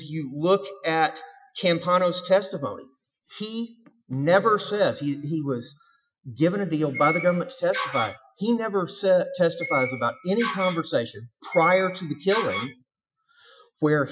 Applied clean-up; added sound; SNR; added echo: classical method Wiener filter.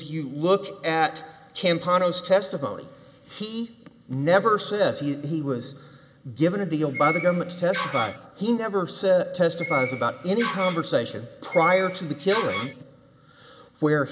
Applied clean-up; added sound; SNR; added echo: none; Door; 7 dB; none.